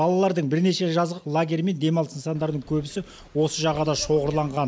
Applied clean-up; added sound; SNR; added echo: none; none; none; none.